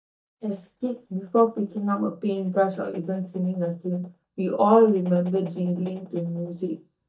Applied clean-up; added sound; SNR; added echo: neural mask model DeepFilterNet 3.